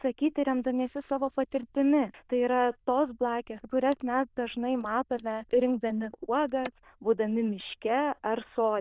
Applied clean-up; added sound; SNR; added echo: neural diffusion model UNIVERSE++.